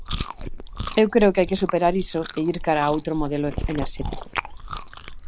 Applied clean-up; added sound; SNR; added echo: neural mask model Resemble Enhance denoiser.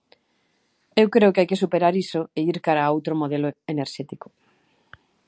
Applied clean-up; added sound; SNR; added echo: none; none; none; none.